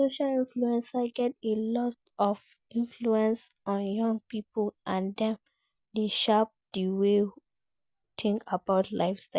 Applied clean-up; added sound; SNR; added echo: none; none; none; none.